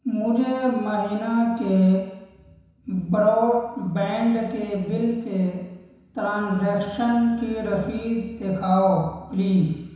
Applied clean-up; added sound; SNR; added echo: none; none; none; reverberation time 1.0 s.